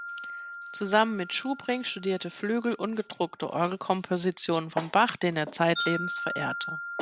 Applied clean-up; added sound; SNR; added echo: none; Wind chime; 10 dB; none.